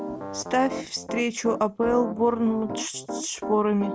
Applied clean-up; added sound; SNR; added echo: none; Piano; 9 dB; none.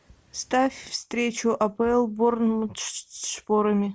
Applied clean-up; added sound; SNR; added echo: none; none; none; none.